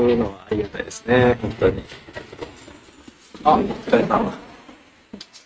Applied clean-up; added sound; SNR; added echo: neural mask model RNNoise.